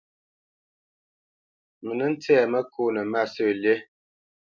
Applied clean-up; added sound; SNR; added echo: none; none; none; none.